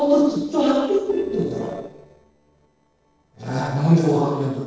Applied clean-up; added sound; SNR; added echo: neural separator model SepFormer DNS4.